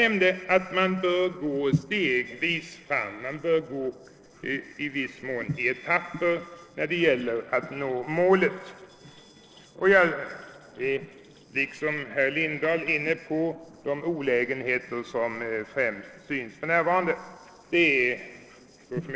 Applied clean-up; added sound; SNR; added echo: neural separator model SepFormer DNS4.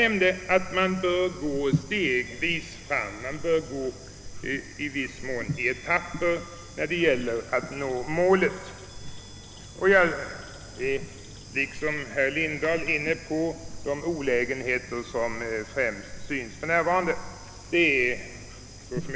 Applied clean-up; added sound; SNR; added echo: none; Bird / Insect; 14 dB; none.